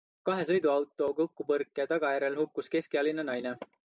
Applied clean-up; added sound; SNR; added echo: none; none; none; none.